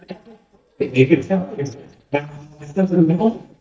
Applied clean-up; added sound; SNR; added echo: neural mask model DeepFilterNet 3.